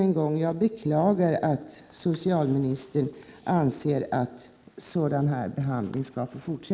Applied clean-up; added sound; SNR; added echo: neural mask model Resemble Enhance denoiser.